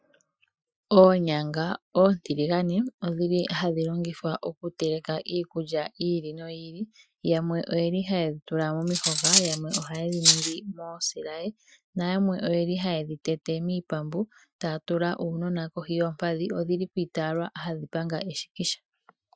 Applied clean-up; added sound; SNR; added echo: classical method Wiener filter.